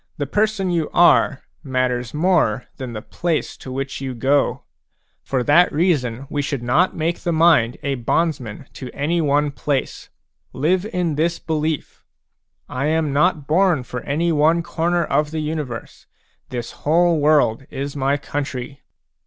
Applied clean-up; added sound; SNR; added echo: none; none; none; none.